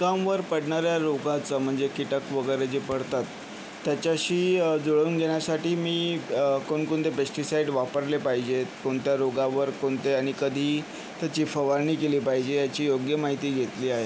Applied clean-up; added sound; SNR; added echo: none; none; none; none.